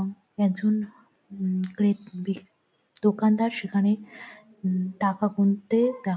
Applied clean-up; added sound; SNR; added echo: none; none; none; none.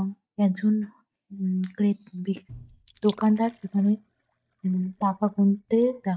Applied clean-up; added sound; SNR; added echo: neural mask model DeepFilterNet 3.